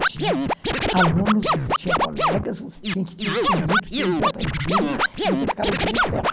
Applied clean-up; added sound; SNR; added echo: none; Scratching (performance technique); -4 dB; none.